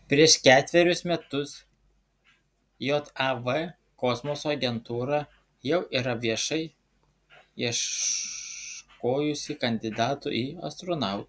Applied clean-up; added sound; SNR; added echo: none; none; none; none.